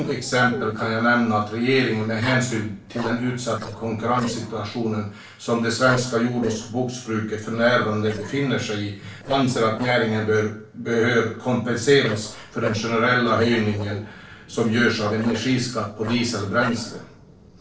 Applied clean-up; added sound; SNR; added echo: neural separator model SepFormer DNS4.